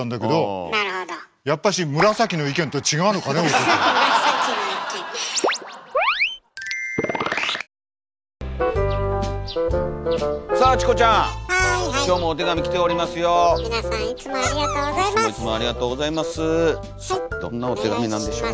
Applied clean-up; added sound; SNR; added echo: none; none; none; none.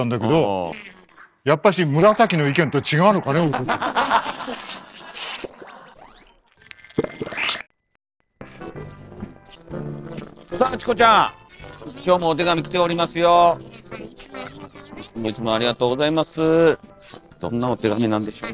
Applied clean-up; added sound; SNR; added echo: neural separator model SepFormer DNS4.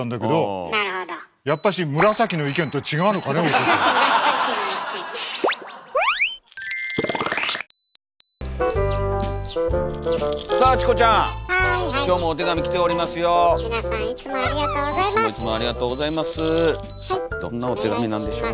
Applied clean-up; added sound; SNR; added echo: none; Alarm + Rattle; 13 dB; none.